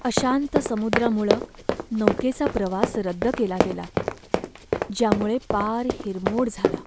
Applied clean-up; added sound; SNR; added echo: none; Run; 1 dB; none.